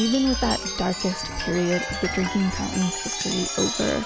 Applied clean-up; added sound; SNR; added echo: none; Chime; 4 dB; none.